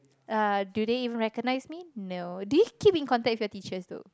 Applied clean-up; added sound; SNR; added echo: none; none; none; none.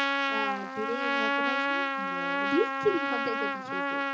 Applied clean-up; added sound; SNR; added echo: none; Trumpet; -5 dB; reverberation time 0.2 s.